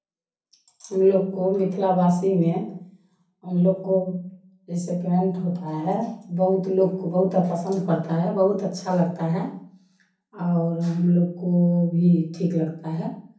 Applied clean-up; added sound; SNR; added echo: none; none; none; reverberation time 0.6 s.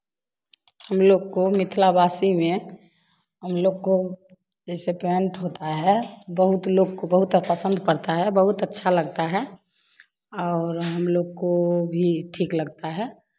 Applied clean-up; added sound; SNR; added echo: none; none; none; none.